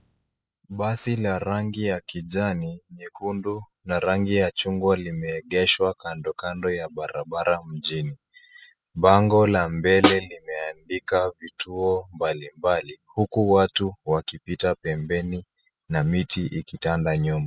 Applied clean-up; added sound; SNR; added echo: classical method spectral subtraction.